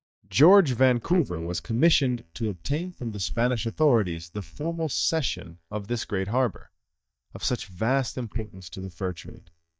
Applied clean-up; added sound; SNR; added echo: neural mask model DeepFilterNet 3.